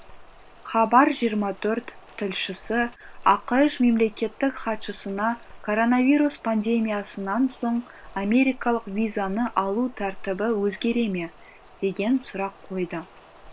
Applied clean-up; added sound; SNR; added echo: none; Rain; 18 dB; none.